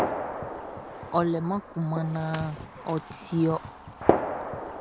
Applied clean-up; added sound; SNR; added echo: none; Gunshot, gunfire; 1 dB; none.